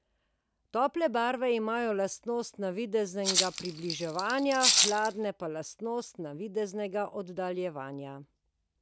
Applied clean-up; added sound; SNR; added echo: none; Rattle (instrument); -3 dB; none.